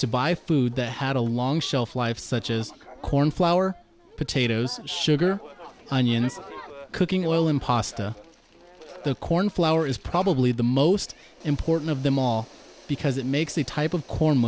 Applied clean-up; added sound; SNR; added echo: none; none; none; none.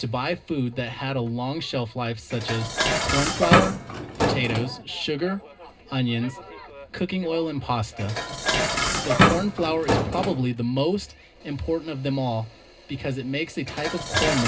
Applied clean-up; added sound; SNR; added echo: none; Dishes, pots, and pans; 0 dB; reverberation time 0.2 s.